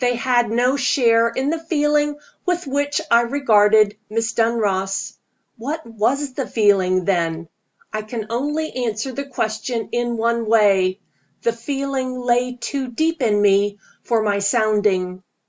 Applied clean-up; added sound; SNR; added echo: none; none; none; none.